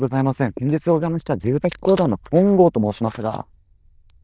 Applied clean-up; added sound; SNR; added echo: neural diffusion model UNIVERSE++.